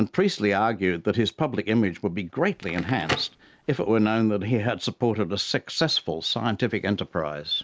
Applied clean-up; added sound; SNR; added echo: none; Crackle; 17 dB; none.